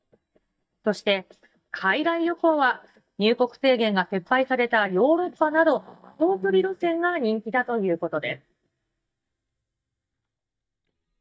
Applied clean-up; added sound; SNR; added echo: neural mask model DeepFilterNet 3.